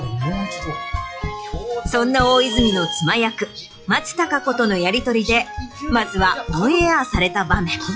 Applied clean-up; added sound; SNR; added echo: classical method log-MMSE.